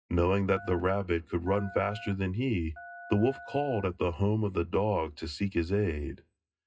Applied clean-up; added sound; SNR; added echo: classical method WPE with log-MMSE.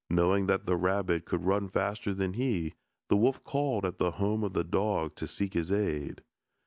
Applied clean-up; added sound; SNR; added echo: none; none; none; none.